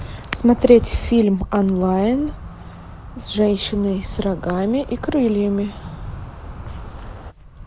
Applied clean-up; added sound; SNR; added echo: none; Insect; 14 dB; none.